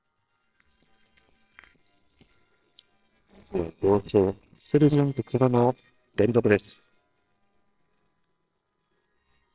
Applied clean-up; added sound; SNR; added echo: neural separator model SepFormer WHAMR!.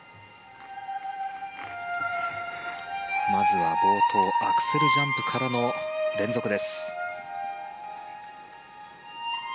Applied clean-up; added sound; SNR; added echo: none; none; none; none.